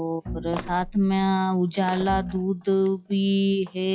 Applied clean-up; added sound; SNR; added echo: classical method log-MMSE.